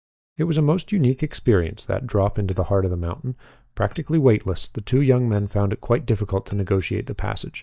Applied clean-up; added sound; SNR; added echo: neural mask model DeepFilterNet 3.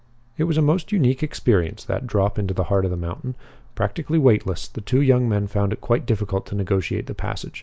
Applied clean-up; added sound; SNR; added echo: none; none; none; none.